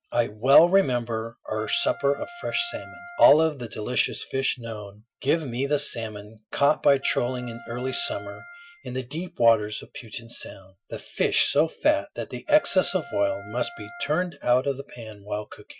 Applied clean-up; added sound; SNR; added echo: classical method Wiener filter.